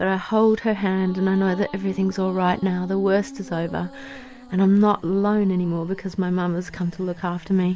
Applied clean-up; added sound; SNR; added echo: none; none; none; none.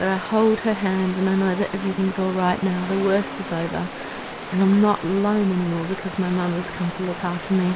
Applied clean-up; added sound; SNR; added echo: none; Water; 11 dB; none.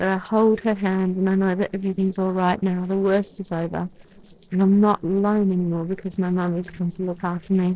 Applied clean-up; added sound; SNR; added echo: neural separator model SepFormer DNS4.